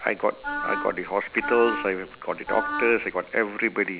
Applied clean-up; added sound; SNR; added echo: none; Wind instrument, woodwind instrument; 6 dB; none.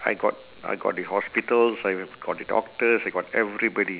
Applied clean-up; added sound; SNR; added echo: none; none; none; none.